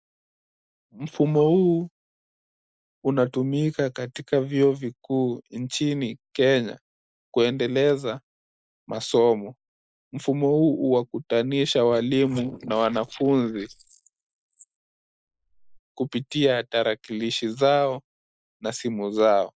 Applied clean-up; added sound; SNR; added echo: neural mask model Resemble Enhance denoiser.